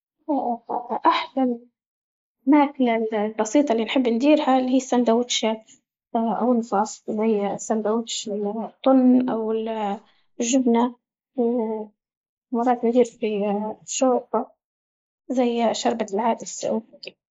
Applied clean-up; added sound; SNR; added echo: neural mask model Resemble Enhance denoiser.